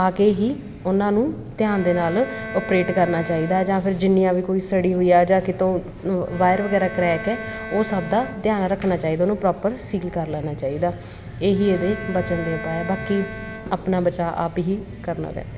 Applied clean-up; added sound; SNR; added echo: none; Bowed string instrument; 14 dB; none.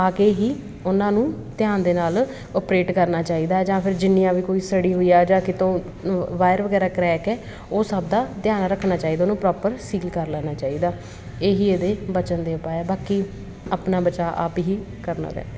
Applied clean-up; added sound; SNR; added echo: none; none; none; none.